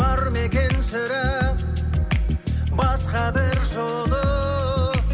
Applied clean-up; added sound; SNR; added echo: none; none; none; none.